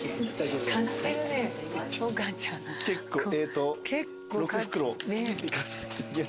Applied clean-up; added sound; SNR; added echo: none; Bowed string instrument; 15 dB; none.